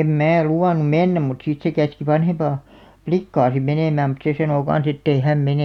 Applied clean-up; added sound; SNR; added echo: none; none; none; none.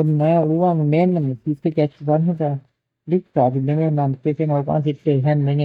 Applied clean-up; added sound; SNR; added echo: neural mask model DeepFilterNet 3.